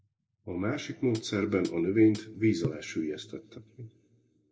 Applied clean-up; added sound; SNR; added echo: none; Hi-hat; 13 dB; reverberation time 1.3 s.